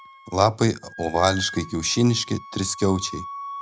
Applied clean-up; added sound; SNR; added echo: none; Wind instrument, woodwind instrument; 14 dB; none.